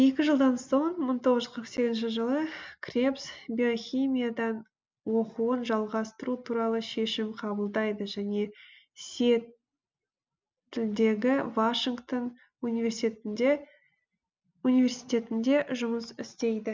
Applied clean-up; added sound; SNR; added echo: none; none; none; none.